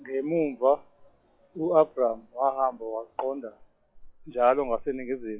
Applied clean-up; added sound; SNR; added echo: classical method log-MMSE.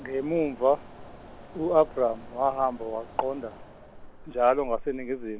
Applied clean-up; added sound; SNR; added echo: none; Mechanisms; 15 dB; none.